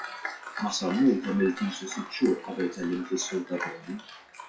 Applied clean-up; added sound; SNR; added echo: classical method WPE with log-MMSE.